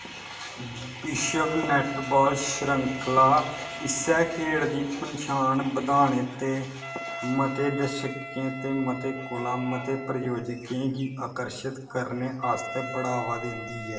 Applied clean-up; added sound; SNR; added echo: none; Wind instrument, woodwind instrument; 13 dB; reverberation time 0.8 s.